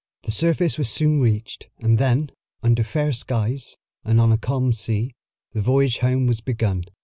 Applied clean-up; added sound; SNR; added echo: none; none; none; none.